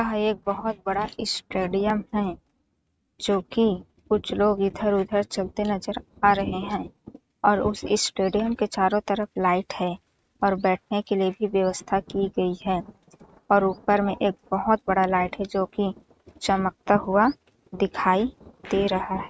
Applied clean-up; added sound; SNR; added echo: neural mask model RNNoise.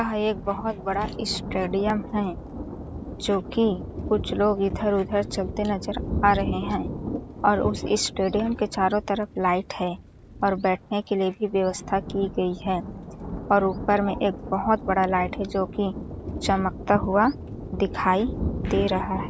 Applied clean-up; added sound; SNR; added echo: none; Thunder; 9 dB; none.